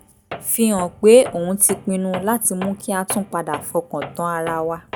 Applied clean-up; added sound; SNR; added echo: none; Tools; 16 dB; none.